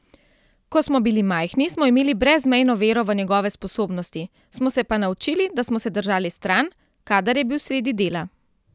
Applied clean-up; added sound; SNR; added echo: none; none; none; none.